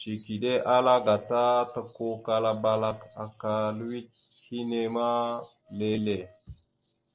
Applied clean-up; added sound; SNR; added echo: neural separator model SepFormer DNS4.